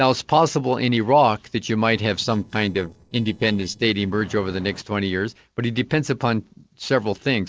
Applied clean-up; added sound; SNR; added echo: neural separator model SepFormer DNS4.